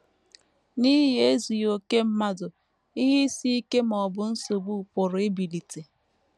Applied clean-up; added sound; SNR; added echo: none; none; none; none.